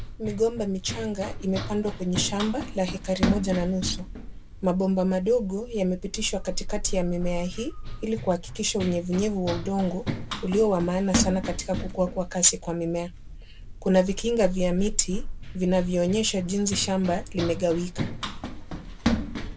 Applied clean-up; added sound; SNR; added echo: none; Run; 6 dB; none.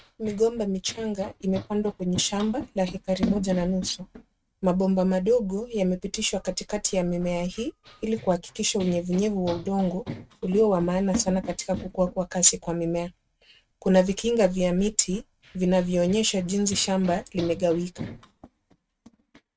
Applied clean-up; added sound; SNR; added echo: neural mask model RNNoise.